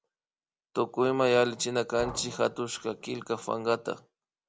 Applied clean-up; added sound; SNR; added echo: none; Liquid; 18 dB; none.